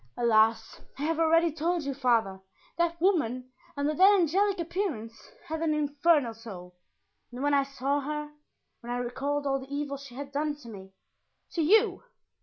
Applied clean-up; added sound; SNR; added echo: none; none; none; none.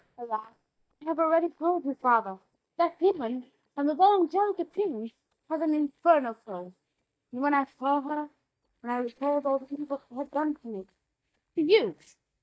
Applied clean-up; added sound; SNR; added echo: neural mask model DeepFilterNet 3.